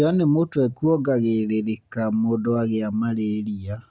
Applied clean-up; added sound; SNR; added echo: none; none; none; none.